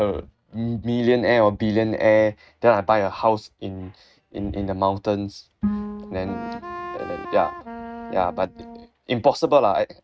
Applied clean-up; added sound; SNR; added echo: neural mask model RNNoise.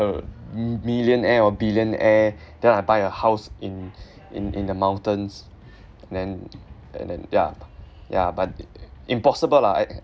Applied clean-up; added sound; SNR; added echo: none; none; none; none.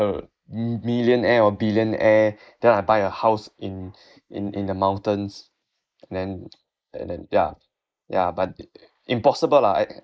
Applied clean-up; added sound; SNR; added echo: neural mask model Resemble Enhance denoiser.